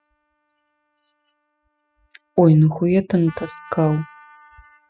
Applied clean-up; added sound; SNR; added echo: classical method spectral subtraction.